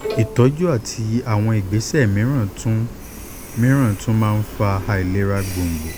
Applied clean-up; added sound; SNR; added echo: none; Bowed string instrument + Train; 13 dB; none.